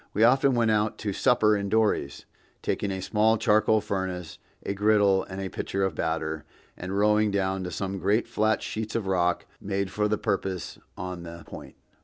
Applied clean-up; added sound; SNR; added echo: none; none; none; none.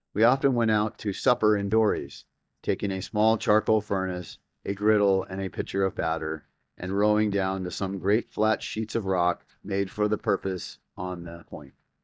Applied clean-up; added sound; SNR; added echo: neural mask model DeepFilterNet 3.